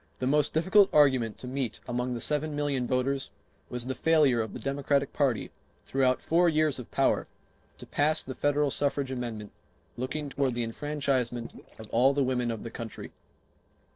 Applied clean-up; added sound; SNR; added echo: neural separator model SepFormer DNS4.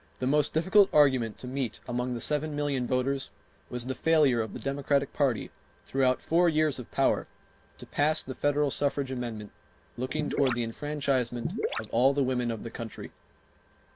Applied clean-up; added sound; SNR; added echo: none; Gurgling / Liquid; 6 dB; none.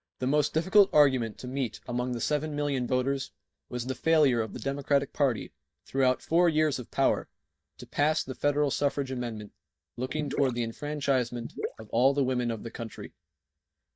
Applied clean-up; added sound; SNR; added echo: neural mask model DeepFilterNet 3.